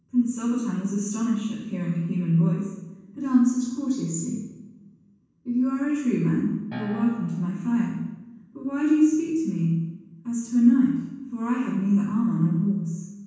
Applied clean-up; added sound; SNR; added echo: none; Piano; 17 dB; reverberation time 1.2 s.